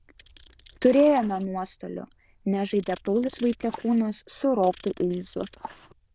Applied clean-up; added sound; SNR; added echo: neural diffusion model UNIVERSE++.